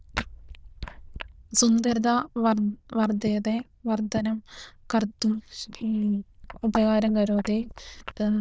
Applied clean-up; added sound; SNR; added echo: neural diffusion model UNIVERSE++.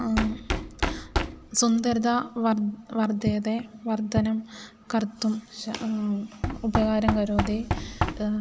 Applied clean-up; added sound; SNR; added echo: none; Knock; 6 dB; none.